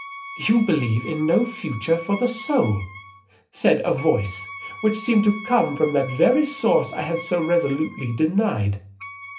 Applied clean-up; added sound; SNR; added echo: none; Wind instrument, woodwind instrument; 16 dB; reverberation time 0.3 s.